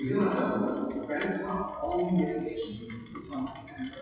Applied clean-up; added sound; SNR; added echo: classical method WPE with log-MMSE.